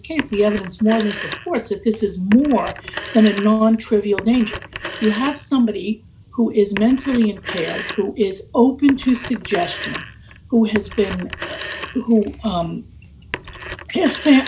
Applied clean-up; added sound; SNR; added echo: none; Telephone; 13 dB; none.